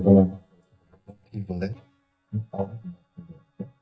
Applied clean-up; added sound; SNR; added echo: neural mask model DeepFilterNet 3.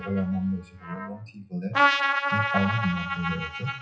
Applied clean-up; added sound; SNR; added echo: classical method WPE with log-MMSE.